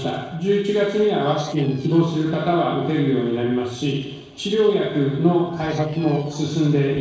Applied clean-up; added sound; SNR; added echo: neural separator model SepFormer DNS4.